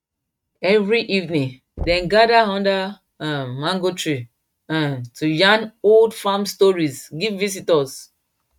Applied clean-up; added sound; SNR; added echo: neural mask model RNNoise.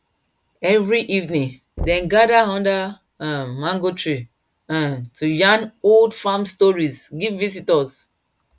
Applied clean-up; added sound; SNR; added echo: none; Knock / Wood; 15 dB; none.